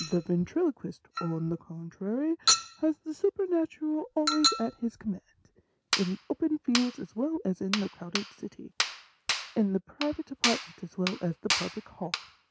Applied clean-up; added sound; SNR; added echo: none; Chink, clink; 3 dB; none.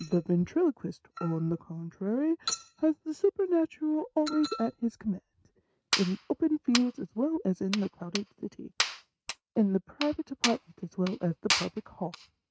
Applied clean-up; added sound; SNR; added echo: neural mask model RNNoise.